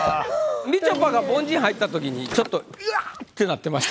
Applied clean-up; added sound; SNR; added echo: none; Drawer open or close; 15 dB; none.